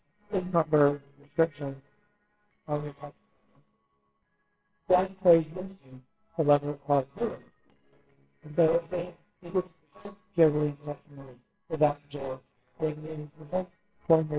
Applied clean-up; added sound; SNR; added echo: neural separator model SepFormer WHAMR!.